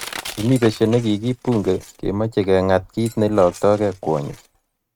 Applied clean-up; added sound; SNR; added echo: neural mask model RNNoise.